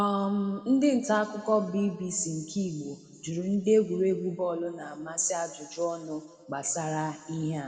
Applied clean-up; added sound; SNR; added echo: none; none; none; reverberation time 2.1 s.